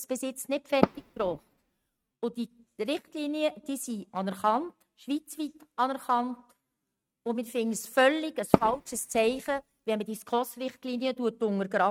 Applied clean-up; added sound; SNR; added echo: neural mask model RNNoise.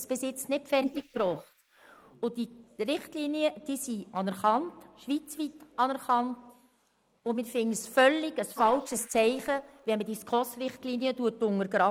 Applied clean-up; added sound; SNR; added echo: neural mask model Resemble Enhance denoiser.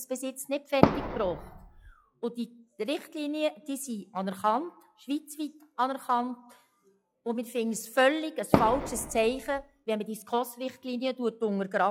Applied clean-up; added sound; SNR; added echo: classical method log-MMSE.